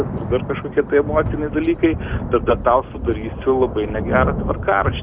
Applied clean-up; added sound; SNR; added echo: none; Thunder / Rain; 5 dB; none.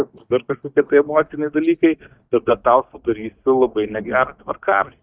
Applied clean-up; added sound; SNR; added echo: neural mask model DeepFilterNet 3.